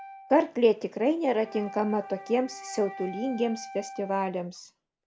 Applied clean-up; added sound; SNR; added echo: none; Wind instrument, woodwind instrument; 16 dB; none.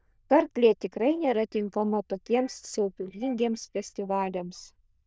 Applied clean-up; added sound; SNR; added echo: neural diffusion model UNIVERSE++.